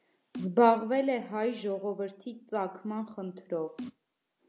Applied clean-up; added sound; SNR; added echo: none; Snare drum; 14 dB; none.